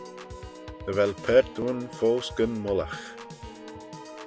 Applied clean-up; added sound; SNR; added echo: none; Piano / Organ; 13 dB; none.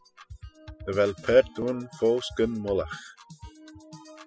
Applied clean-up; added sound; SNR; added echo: classical method spectral subtraction.